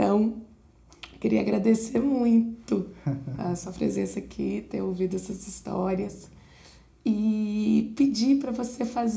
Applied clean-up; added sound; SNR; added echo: none; none; none; reverberation time 0.4 s.